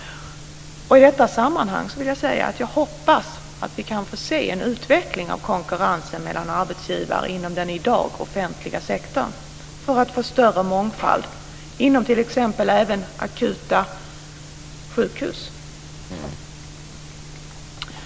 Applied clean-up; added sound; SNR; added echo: none; Fart; 14 dB; none.